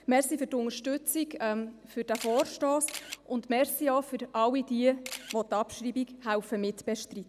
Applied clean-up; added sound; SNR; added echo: none; Camera; 10 dB; none.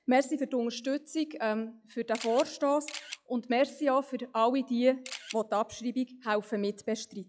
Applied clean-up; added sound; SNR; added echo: classical method log-MMSE.